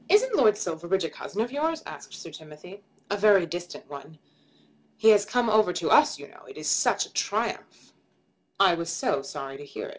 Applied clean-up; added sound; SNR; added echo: none; none; none; none.